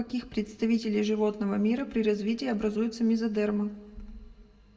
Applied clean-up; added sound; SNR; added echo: none; none; none; reverberation time 1.2 s.